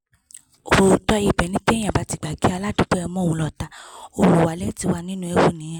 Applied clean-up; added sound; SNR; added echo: none; none; none; none.